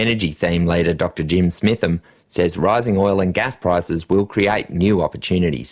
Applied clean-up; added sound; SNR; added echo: none; none; none; none.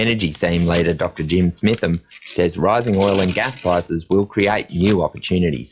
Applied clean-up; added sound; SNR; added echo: classical method log-MMSE.